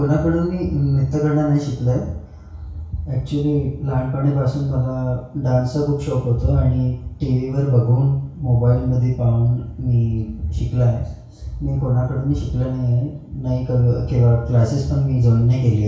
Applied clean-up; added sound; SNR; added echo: none; none; none; reverberation time 0.6 s.